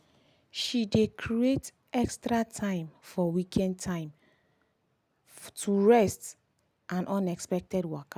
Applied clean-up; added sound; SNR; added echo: none; none; none; none.